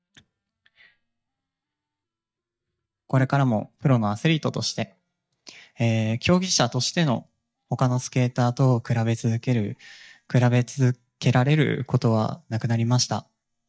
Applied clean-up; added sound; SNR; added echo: neural mask model DeepFilterNet 3.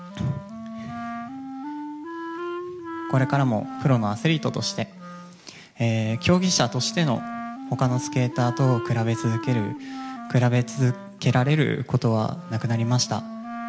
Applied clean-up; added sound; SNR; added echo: none; Wind instrument, woodwind instrument; 11 dB; none.